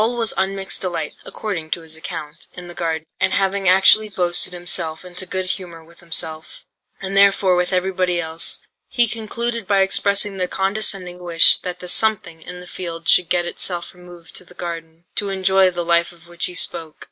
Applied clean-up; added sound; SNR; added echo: neural mask model Resemble Enhance denoiser.